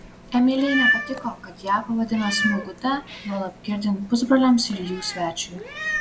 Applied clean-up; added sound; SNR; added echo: none; Meow; 6 dB; none.